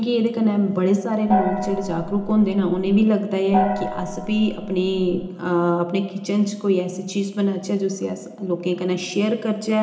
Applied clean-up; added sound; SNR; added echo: none; Gong; 5 dB; reverberation time 0.8 s.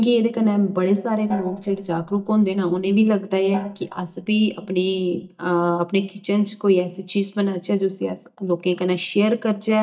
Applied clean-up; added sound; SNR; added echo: neural mask model DeepFilterNet 3.